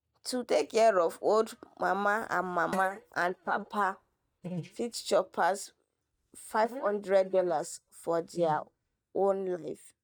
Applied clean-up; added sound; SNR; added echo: neural mask model DeepFilterNet 3.